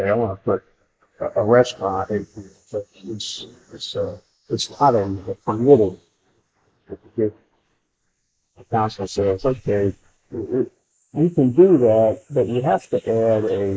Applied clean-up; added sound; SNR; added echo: neural mask model Resemble Enhance denoiser.